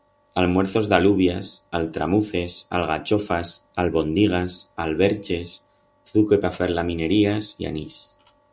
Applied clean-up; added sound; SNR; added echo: none; none; none; none.